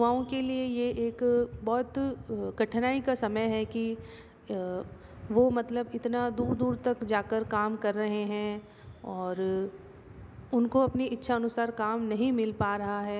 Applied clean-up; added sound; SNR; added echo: none; none; none; none.